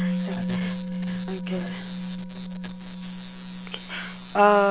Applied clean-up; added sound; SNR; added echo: none; Musical instrument; 4 dB; none.